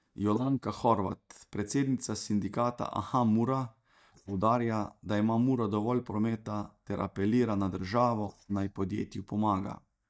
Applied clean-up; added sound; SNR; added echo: neural mask model DeepFilterNet 3.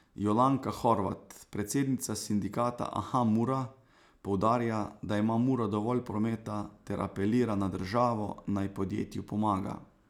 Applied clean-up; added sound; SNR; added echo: none; none; none; none.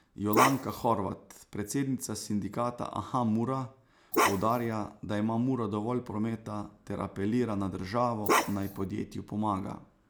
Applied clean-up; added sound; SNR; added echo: none; Bark; -1 dB; none.